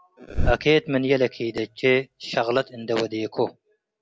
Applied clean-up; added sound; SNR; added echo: none; Bird; 6 dB; none.